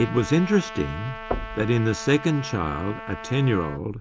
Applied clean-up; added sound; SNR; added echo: none; Trumpet + Knock / Wood; 11 dB; none.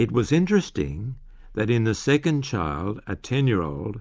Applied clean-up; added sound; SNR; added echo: none; none; none; none.